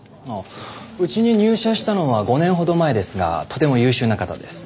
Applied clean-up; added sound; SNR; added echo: none; none; none; none.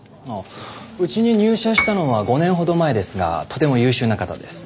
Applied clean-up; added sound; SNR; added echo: none; Piano; 8 dB; none.